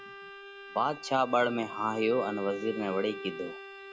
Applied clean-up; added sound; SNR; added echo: none; Bowed string instrument; 11 dB; none.